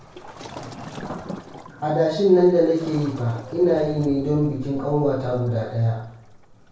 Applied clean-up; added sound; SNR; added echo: none; Waves, surf; 16 dB; reverberation time 0.6 s.